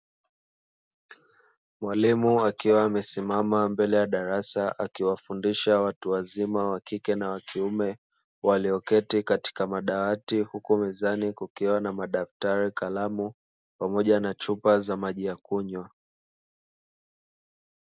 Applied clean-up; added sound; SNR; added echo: none; none; none; none.